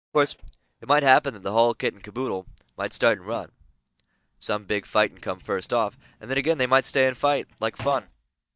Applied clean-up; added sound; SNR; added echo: neural mask model DeepFilterNet 3.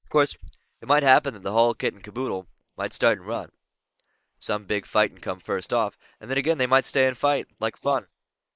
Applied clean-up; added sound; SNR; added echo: neural mask model Resemble Enhance denoiser.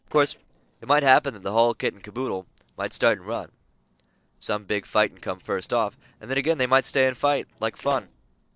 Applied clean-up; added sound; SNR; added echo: neural separator model SepFormer DNS4.